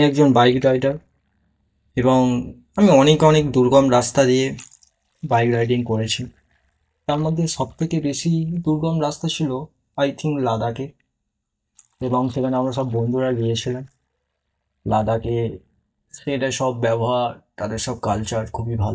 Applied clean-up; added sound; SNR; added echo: neural mask model DeepFilterNet 3.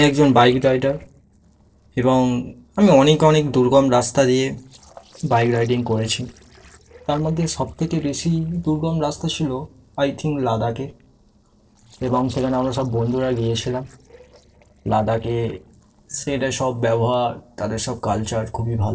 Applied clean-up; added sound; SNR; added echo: neural separator model SepFormer DNS4.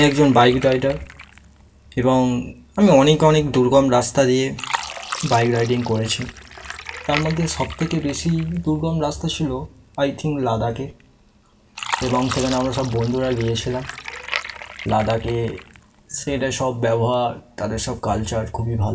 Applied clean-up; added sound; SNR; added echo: none; Fill (with liquid); 15 dB; reverberation time 0.2 s.